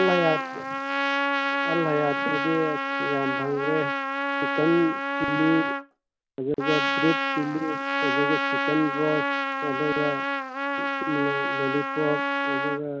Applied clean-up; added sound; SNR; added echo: none; Trumpet; -1 dB; none.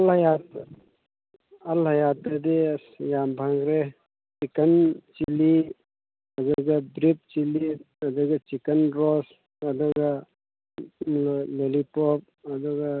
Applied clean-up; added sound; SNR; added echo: none; none; none; none.